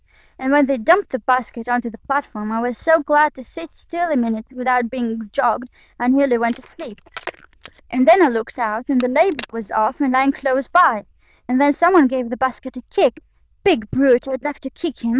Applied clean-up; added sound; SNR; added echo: neural diffusion model UNIVERSE++.